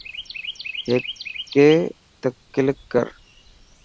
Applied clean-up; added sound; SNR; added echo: none; Chirp, tweet; 13 dB; none.